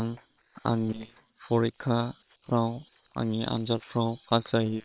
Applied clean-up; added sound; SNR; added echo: neural separator model SepFormer WHAM!.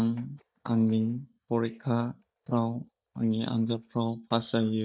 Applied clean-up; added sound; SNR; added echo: neural mask model DeepFilterNet 3.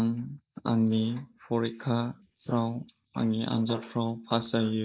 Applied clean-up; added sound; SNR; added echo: neural mask model Resemble Enhance denoiser.